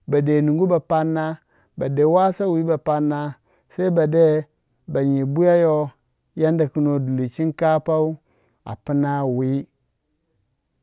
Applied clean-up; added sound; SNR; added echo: none; none; none; none.